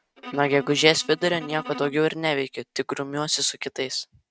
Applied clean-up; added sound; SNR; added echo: neural mask model RNNoise.